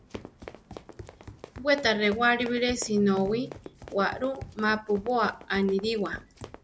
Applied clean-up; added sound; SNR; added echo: none; Run + Run; 16 dB; none.